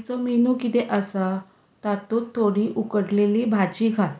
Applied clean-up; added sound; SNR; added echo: none; none; none; none.